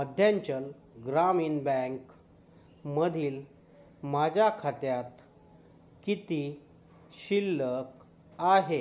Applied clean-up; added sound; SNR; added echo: none; none; none; none.